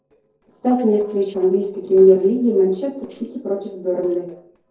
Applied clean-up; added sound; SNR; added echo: neural separator model SepFormer DNS4.